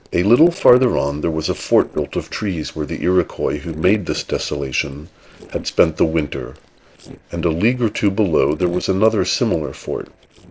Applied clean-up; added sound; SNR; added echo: neural separator model SepFormer DNS4.